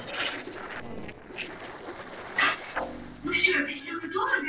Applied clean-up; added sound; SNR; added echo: neural separator model SepFormer DNS4.